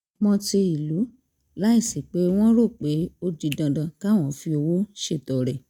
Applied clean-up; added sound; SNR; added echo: neural mask model RNNoise.